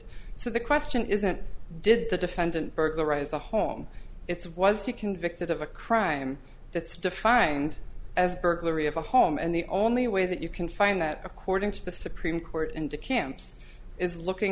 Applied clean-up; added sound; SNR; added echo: none; none; none; none.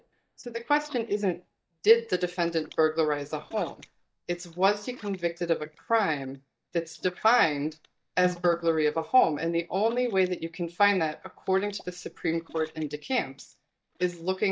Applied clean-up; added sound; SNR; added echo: neural mask model DeepFilterNet 3.